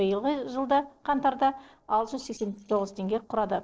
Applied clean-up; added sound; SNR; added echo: neural separator model SepFormer DNS4.